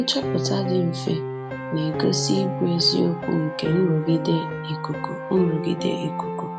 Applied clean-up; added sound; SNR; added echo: none; Piano; 4 dB; none.